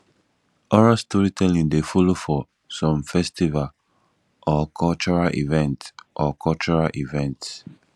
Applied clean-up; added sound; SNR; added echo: none; none; none; none.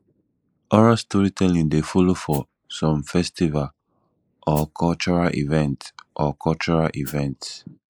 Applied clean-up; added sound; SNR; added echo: neural mask model Resemble Enhance denoiser.